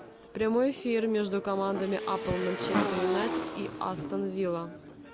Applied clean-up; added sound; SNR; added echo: none; Motorcycle / Engine; 4 dB; none.